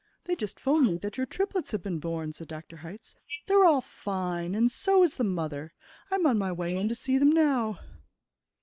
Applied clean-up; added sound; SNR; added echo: neural mask model Resemble Enhance denoiser.